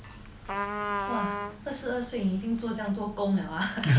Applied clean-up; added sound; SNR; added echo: none; Trumpet; 4 dB; none.